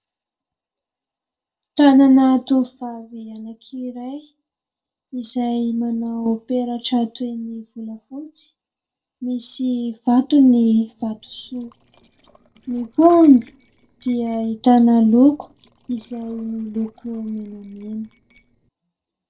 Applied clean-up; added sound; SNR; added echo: neural separator model SepFormer DNS4.